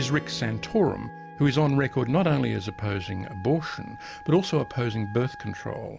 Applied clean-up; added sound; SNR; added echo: none; Wind instrument, woodwind instrument + Strum; 16 dB; none.